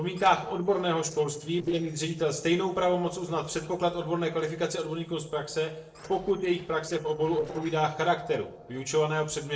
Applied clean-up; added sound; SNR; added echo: neural separator model SepFormer DNS4.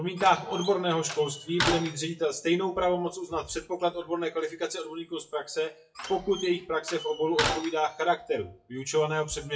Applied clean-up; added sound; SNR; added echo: classical method WPE with log-MMSE.